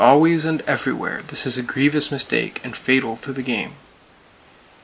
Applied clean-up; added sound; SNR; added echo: none; none; none; none.